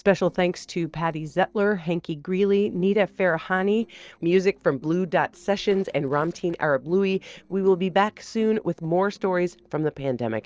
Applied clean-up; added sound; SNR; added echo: neural separator model SepFormer DNS4.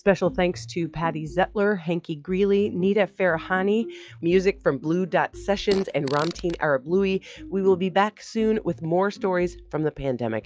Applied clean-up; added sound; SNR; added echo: classical method log-MMSE.